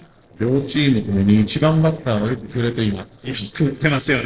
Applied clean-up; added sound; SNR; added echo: neural separator model SepFormer DNS4.